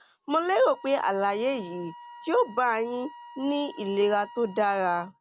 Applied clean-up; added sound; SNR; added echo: none; Wind instrument, woodwind instrument; 19 dB; none.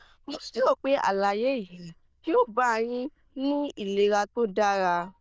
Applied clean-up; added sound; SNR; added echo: neural diffusion model UNIVERSE++.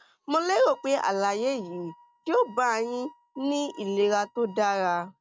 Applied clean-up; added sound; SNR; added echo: neural mask model RNNoise.